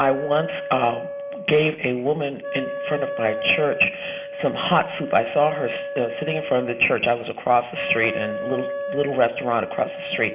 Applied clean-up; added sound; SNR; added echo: none; Wind instrument, woodwind instrument; 8 dB; reverberation time 1.6 s.